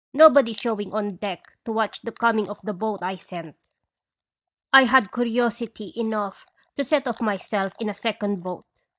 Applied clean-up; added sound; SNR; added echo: neural mask model DeepFilterNet 3.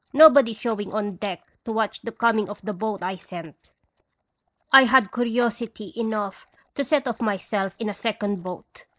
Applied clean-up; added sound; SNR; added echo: neural separator model SepFormer DNS4.